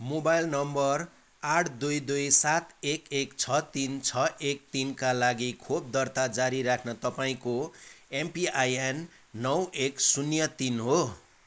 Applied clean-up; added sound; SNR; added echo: none; none; none; none.